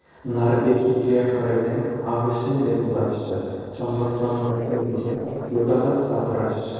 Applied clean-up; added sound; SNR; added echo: neural separator model SepFormer DNS4.